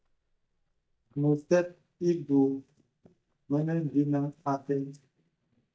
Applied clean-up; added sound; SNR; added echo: neural mask model DeepFilterNet 3.